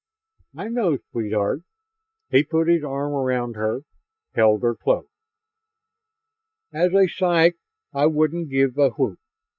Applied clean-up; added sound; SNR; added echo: neural mask model DeepFilterNet 3.